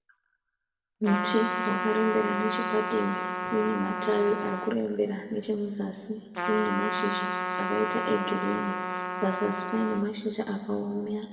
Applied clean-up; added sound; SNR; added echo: none; Trumpet; 4 dB; reverberation time 1.9 s.